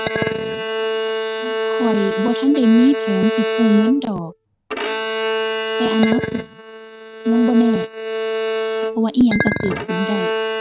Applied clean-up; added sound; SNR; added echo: neural mask model RNNoise.